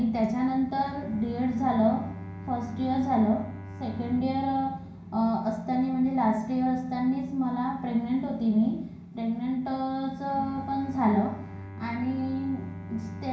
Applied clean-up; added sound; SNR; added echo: none; Bowed string instrument; 16 dB; reverberation time 0.6 s.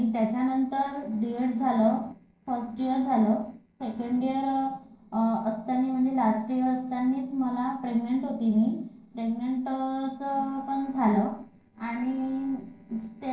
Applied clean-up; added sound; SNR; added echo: neural separator model SepFormer DNS4.